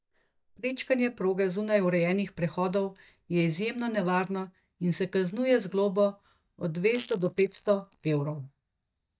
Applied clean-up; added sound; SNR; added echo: neural mask model DeepFilterNet 3.